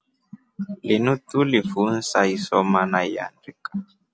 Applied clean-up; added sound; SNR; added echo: none; none; none; none.